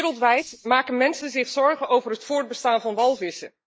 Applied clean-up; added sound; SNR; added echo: neural mask model Resemble Enhance denoiser.